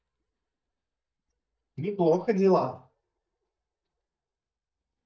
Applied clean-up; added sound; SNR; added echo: neural mask model DeepFilterNet 3.